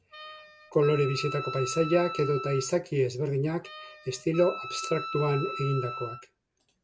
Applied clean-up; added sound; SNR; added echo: none; Wind instrument, woodwind instrument; 10 dB; none.